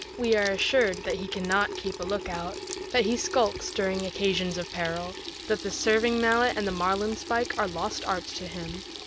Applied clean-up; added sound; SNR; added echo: none; Sink (filling or washing) / Water tap, faucet; 10 dB; none.